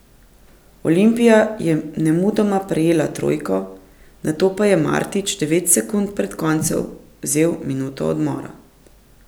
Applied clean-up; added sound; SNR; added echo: none; none; none; none.